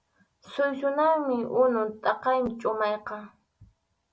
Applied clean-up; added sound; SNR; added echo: none; none; none; none.